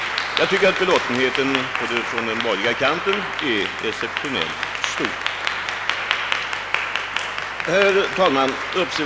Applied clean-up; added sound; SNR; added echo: none; Applause / Clapping; 2 dB; none.